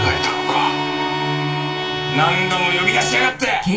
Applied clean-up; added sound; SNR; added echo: none; Bowed string instrument; 5 dB; reverberation time 0.3 s.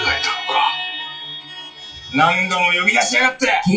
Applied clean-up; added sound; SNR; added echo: classical method WPE with log-MMSE.